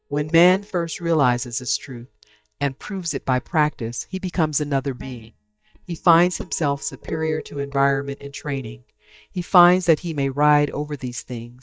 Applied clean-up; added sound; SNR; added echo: neural mask model DeepFilterNet 3.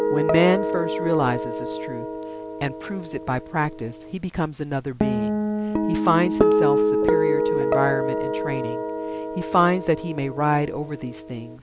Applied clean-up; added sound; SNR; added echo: none; Guitar; -1 dB; none.